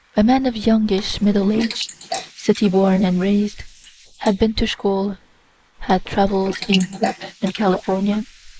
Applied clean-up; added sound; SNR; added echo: neural mask model Resemble Enhance denoiser.